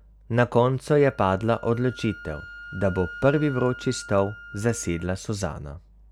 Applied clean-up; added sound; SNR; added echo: none; Wind instrument, woodwind instrument; 18 dB; none.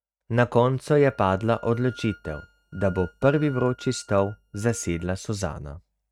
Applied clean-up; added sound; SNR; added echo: neural mask model RNNoise.